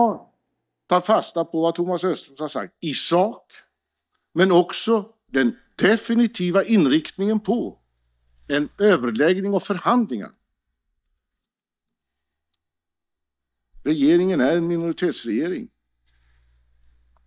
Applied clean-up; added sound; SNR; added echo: neural mask model DeepFilterNet 3.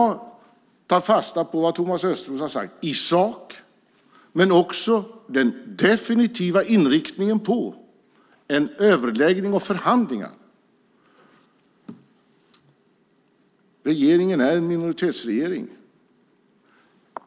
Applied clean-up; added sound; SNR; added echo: none; none; none; none.